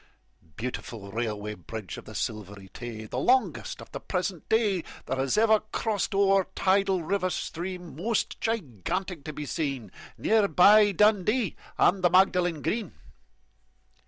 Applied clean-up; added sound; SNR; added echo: none; none; none; none.